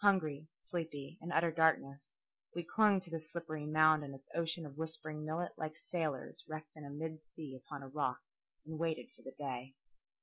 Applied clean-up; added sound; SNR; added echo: none; none; none; none.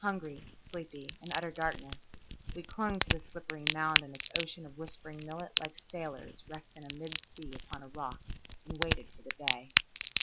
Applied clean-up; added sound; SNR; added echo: none; Crack; -3 dB; none.